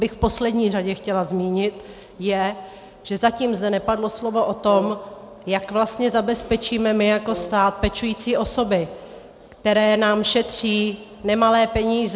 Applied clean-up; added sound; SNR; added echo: none; Brass instrument; 17 dB; none.